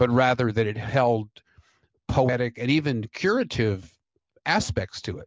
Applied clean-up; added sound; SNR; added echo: none; none; none; none.